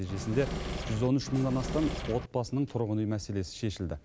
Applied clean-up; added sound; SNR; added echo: none; Engine / Mechanisms; 5 dB; none.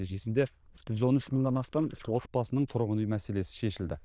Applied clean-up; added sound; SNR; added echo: neural diffusion model UNIVERSE++.